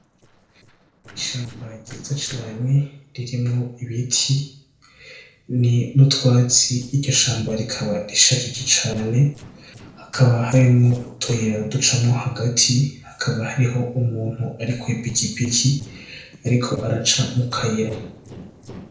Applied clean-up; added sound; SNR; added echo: neural separator model SepFormer DNS4.